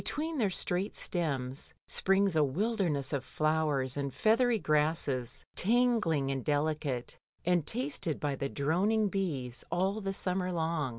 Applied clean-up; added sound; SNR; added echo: none; none; none; none.